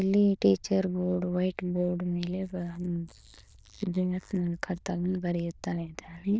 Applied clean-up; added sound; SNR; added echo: neural diffusion model UNIVERSE++.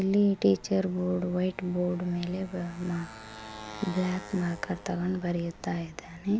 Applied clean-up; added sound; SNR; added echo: none; Motorcycle; 17 dB; none.